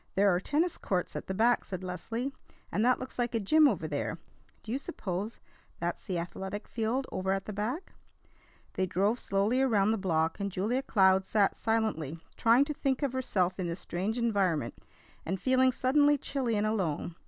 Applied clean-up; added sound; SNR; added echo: none; none; none; none.